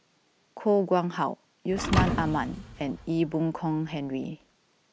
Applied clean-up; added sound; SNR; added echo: none; Thump, thud; 4 dB; none.